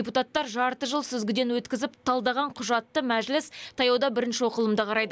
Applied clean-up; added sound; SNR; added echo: none; none; none; none.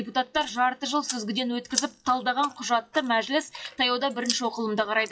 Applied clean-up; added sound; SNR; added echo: classical method WPE with log-MMSE.